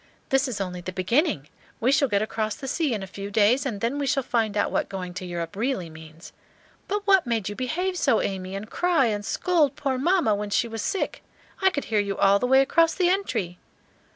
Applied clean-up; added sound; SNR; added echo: none; none; none; none.